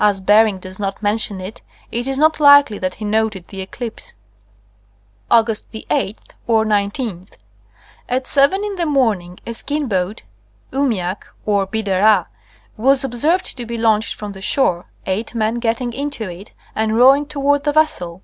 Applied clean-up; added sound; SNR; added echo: none; none; none; none.